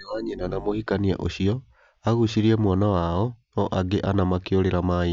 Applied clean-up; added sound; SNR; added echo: none; none; none; none.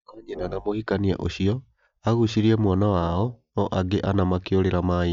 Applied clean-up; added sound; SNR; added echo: neural mask model DeepFilterNet 3.